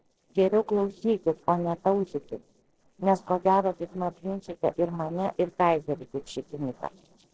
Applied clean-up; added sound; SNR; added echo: neural separator model SepFormer DNS4.